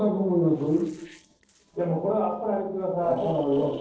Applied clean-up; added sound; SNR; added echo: neural separator model SepFormer DNS4.